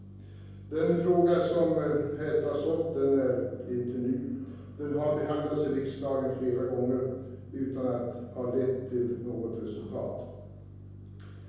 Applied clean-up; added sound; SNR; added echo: none; none; none; reverberation time 1.3 s.